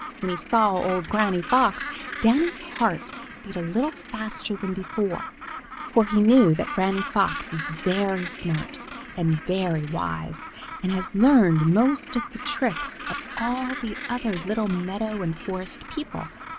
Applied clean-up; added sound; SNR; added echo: none; Gull, seagull; 11 dB; none.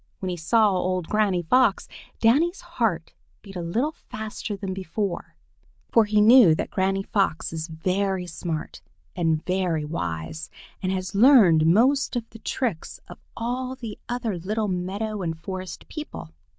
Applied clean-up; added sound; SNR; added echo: none; none; none; none.